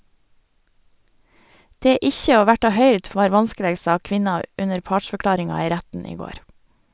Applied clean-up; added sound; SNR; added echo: none; none; none; none.